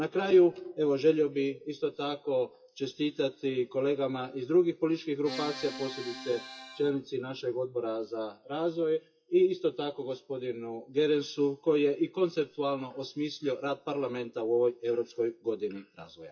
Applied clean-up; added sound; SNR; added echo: classical method WPE with log-MMSE.